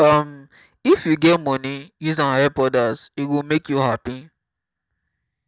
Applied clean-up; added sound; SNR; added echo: none; none; none; none.